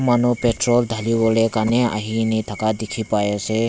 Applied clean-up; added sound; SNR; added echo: none; none; none; none.